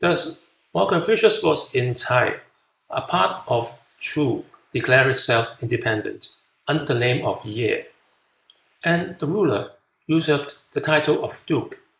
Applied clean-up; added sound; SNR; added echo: neural mask model Resemble Enhance denoiser.